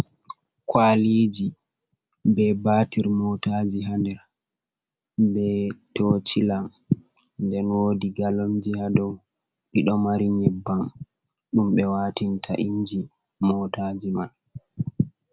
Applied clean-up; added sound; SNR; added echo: none; none; none; none.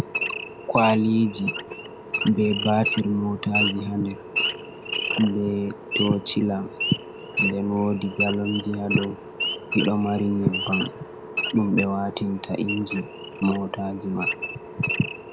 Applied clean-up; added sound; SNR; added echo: none; Idling / Wild animals; 5 dB; none.